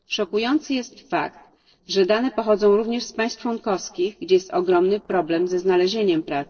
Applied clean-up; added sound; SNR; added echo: neural separator model SepFormer DNS4.